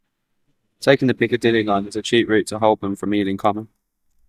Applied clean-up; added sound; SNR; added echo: neural mask model DeepFilterNet 3.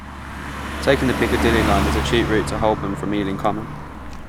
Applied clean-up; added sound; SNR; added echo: none; Car passing by; 2 dB; none.